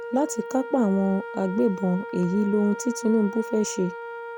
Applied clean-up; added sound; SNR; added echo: none; Wind instrument, woodwind instrument; 11 dB; none.